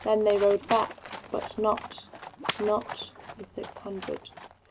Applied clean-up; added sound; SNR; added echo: none; Livestock, farm animals, working animals; 11 dB; none.